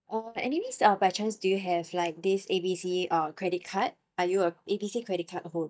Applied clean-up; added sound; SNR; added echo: neural mask model DeepFilterNet 3.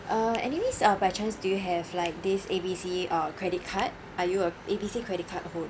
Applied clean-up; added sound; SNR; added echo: none; Finger snapping; 20 dB; none.